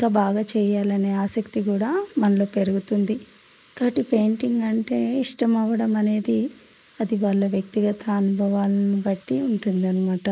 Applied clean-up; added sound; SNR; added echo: neural mask model Resemble Enhance denoiser.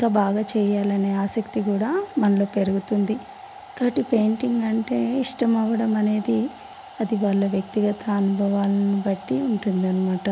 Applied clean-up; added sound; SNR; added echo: none; Domestic sounds, home sounds; 19 dB; none.